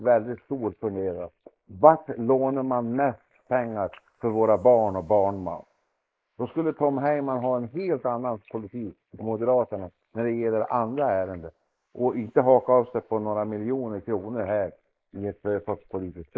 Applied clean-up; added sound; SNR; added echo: neural mask model Resemble Enhance denoiser.